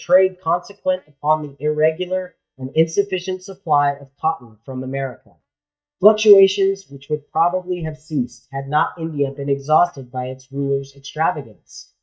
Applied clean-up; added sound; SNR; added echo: neural mask model DeepFilterNet 3.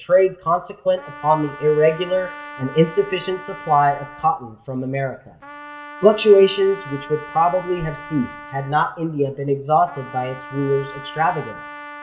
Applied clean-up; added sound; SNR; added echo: none; Trumpet; 17 dB; reverberation time 0.5 s.